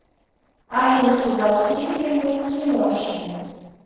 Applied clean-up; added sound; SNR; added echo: neural separator model SepFormer DNS4.